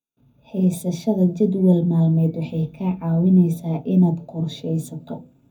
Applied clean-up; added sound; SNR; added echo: none; none; none; reverberation time 0.3 s.